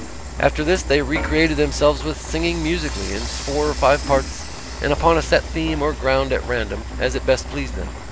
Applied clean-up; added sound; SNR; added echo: none; Frying (food) / Dishes, pots, and pans; 11 dB; none.